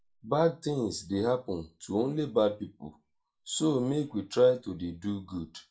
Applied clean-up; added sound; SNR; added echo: none; none; none; reverberation time 0.2 s.